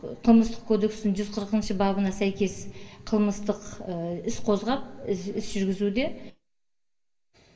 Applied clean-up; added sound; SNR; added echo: none; none; none; reverberation time 0.2 s.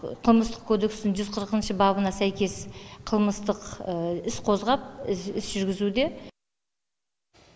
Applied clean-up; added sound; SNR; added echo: none; none; none; none.